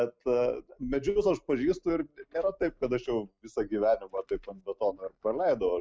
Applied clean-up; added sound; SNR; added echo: neural mask model DeepFilterNet 3.